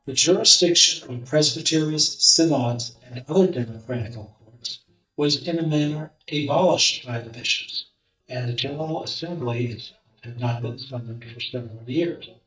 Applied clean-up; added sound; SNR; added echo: neural mask model DeepFilterNet 3.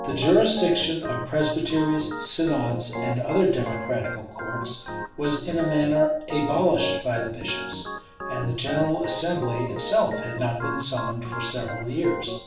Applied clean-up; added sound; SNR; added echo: none; Organ; 9 dB; reverberation time 0.5 s.